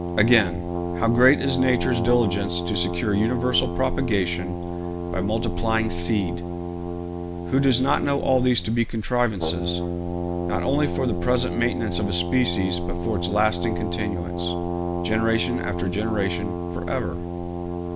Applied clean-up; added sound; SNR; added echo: none; Brass instrument; 4 dB; none.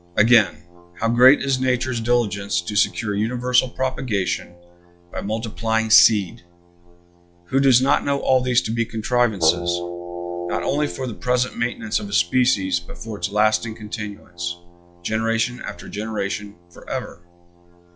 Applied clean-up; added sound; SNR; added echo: classical method log-MMSE.